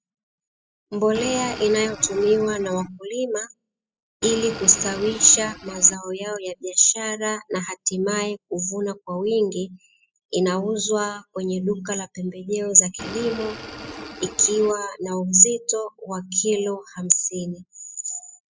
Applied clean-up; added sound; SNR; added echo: classical method spectral subtraction.